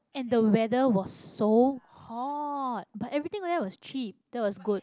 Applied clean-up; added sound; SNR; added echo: none; none; none; none.